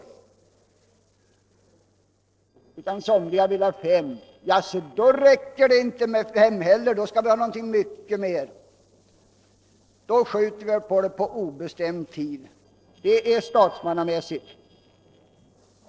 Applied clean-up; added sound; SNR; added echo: neural separator model SepFormer DNS4.